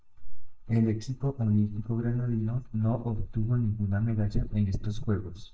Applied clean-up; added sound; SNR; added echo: neural mask model DeepFilterNet 3.